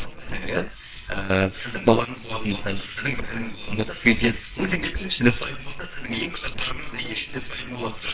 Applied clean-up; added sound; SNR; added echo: neural separator model SepFormer WHAMR!.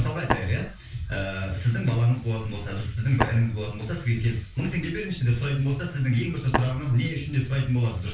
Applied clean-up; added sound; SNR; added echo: none; Tap; 3 dB; reverberation time 0.3 s.